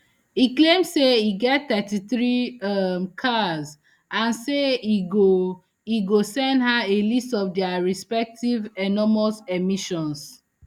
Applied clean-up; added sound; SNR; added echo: none; none; none; none.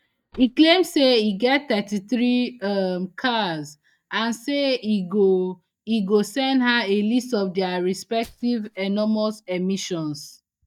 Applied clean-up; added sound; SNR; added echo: neural mask model DeepFilterNet 3.